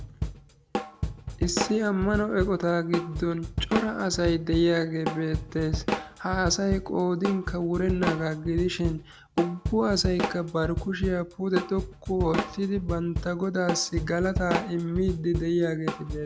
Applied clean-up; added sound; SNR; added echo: none; Drum kit; 5 dB; none.